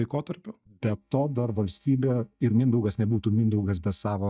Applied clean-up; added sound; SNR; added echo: neural mask model DeepFilterNet 3.